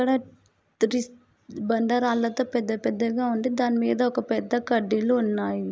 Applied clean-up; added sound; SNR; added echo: none; none; none; none.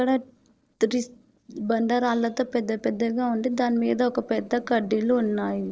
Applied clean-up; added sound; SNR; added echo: neural separator model SepFormer DNS4.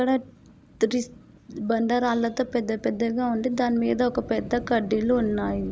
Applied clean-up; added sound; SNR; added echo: none; Fire; 17 dB; none.